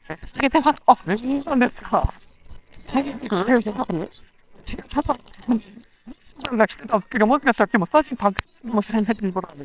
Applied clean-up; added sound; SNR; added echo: neural separator model SepFormer WHAMR!.